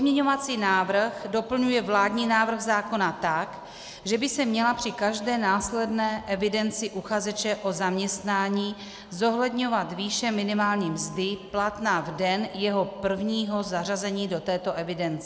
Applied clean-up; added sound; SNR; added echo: none; none; none; none.